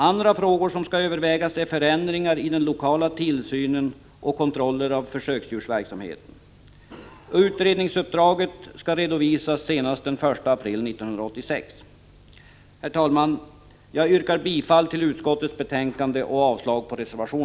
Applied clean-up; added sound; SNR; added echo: none; none; none; none.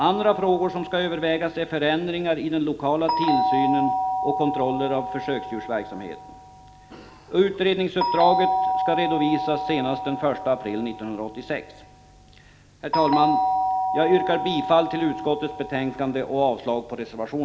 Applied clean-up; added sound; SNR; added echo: none; Doorbell; 3 dB; reverberation time 1.3 s.